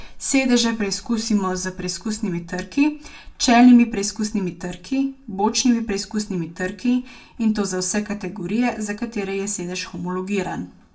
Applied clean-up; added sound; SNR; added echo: none; none; none; reverberation time 0.2 s.